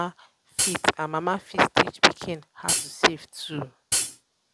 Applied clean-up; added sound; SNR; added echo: none; Hi-hat; -4 dB; none.